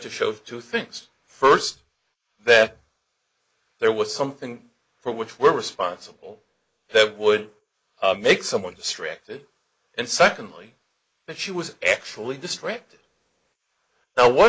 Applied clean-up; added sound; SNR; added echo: neural mask model Resemble Enhance denoiser.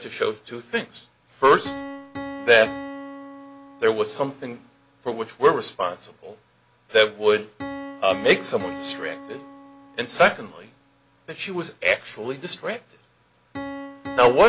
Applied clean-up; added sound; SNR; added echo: none; Piano; 15 dB; none.